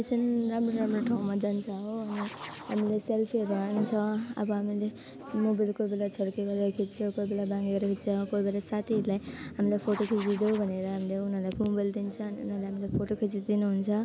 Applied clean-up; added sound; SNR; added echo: none; Writing; 16 dB; none.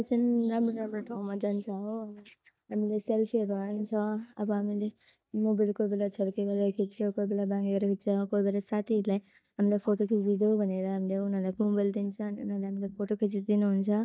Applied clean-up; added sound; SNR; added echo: neural mask model DeepFilterNet 3.